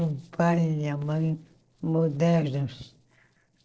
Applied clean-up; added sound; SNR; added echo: neural separator model SepFormer DNS4.